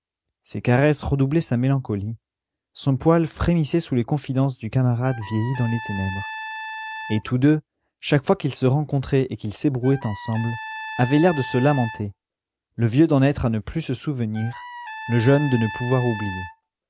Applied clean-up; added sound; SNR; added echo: none; Trumpet; 13 dB; none.